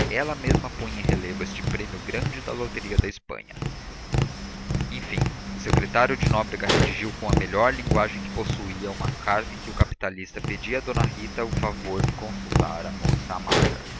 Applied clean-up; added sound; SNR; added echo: none; Tap; -3 dB; none.